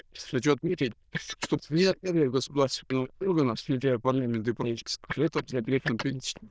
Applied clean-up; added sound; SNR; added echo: neural diffusion model UNIVERSE++.